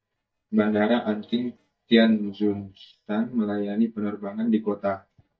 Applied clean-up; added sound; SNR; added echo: neural mask model DeepFilterNet 3.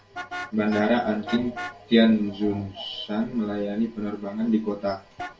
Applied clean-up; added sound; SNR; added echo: none; Vehicle horn, car horn, honking; 16 dB; reverberation time 0.2 s.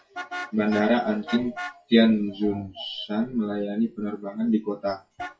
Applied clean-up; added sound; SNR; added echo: classical method WPE with log-MMSE.